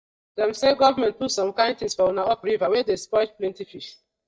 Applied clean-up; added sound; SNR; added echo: neural mask model DeepFilterNet 3.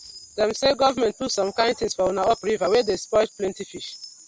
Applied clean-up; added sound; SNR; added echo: none; none; none; none.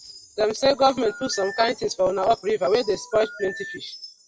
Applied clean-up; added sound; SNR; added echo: classical method WPE with log-MMSE.